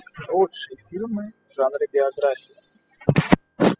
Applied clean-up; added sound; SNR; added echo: classical method spectral subtraction.